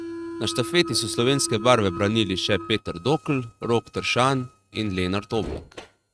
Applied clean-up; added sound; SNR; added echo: neural mask model RNNoise.